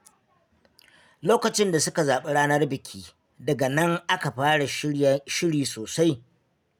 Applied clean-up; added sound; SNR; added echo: none; none; none; none.